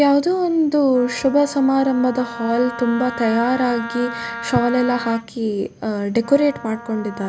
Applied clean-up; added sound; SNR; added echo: none; Wind instrument, woodwind instrument; 14 dB; none.